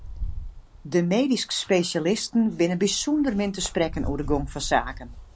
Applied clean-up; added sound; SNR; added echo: none; Wind; 11 dB; none.